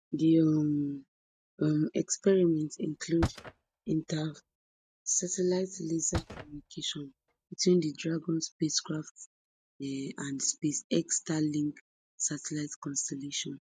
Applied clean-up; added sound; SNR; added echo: neural mask model RNNoise.